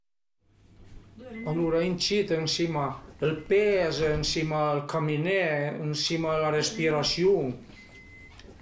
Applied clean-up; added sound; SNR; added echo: none; Subway, metro, underground; 17 dB; none.